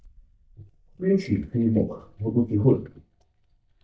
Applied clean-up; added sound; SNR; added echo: neural mask model DeepFilterNet 3.